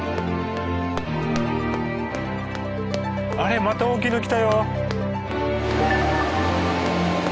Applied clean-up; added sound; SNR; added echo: none; Run; 17 dB; none.